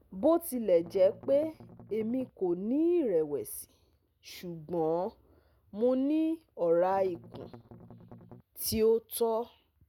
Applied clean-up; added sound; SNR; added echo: none; Strum; 19 dB; none.